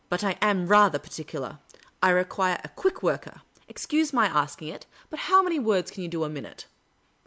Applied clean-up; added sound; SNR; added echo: none; none; none; none.